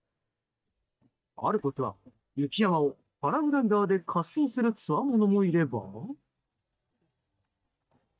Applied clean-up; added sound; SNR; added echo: neural mask model DeepFilterNet 3.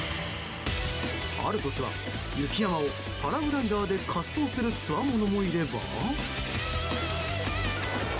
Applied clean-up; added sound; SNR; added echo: none; Acoustic guitar; 16 dB; none.